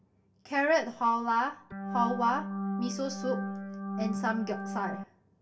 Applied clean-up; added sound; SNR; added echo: none; Organ; 3 dB; reverberation time 0.2 s.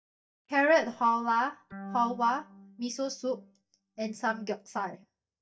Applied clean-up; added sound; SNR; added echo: neural mask model DeepFilterNet 3.